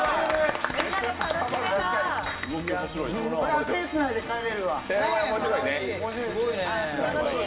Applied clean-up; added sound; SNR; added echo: none; none; none; reverberation time 0.4 s.